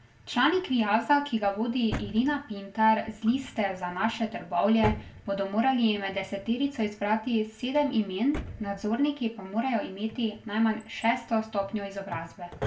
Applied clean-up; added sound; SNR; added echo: none; Drawer open or close; 14 dB; reverberation time 0.2 s.